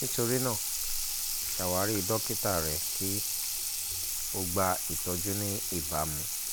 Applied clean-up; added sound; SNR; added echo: none; Sink (filling or washing) / Water tap, faucet; -2 dB; none.